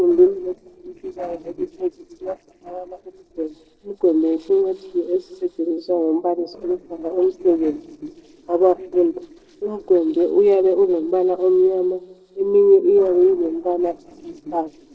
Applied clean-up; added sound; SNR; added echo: neural separator model SepFormer DNS4.